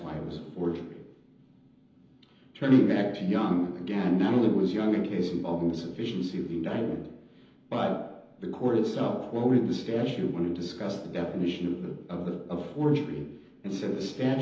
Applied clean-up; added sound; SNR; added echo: none; none; none; reverberation time 0.9 s.